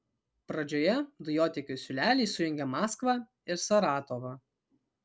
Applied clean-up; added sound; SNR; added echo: none; none; none; none.